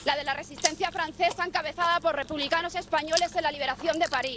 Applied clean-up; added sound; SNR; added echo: none; Chewing, mastication; 12 dB; none.